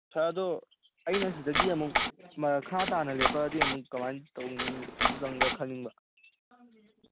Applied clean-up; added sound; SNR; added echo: none; Domestic sounds, home sounds; -3 dB; none.